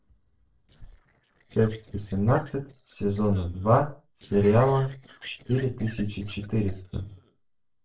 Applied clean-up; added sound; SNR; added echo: neural separator model SepFormer DNS4.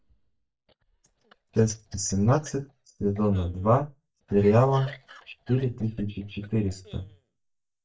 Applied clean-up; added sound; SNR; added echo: neural mask model DeepFilterNet 3.